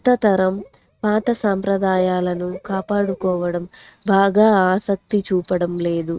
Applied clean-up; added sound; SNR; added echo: neural mask model RNNoise.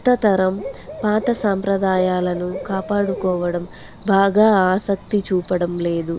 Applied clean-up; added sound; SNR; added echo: none; Cricket / Bird; 15 dB; none.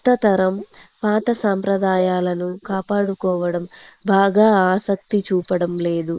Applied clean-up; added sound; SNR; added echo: neural mask model Resemble Enhance denoiser.